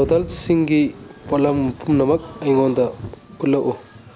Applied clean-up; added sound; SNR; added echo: none; Thunder / Rain; 16 dB; none.